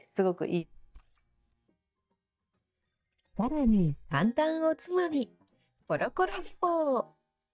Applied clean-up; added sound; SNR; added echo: neural mask model DeepFilterNet 3.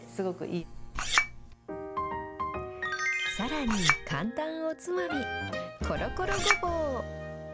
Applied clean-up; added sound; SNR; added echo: none; Chink, clink; -2 dB; none.